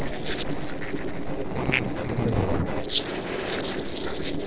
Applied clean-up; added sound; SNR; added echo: neural separator model SepFormer DNS4.